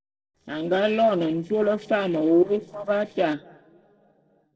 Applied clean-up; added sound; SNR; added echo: neural separator model SepFormer DNS4.